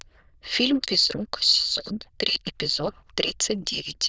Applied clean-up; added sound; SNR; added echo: neural diffusion model UNIVERSE++.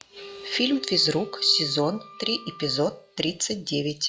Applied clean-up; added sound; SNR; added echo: classical method log-MMSE.